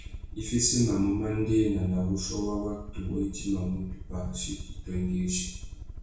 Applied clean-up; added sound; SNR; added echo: none; Aircraft; 10 dB; reverberation time 0.6 s.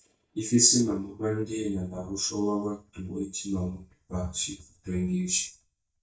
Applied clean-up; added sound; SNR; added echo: neural mask model DeepFilterNet 3.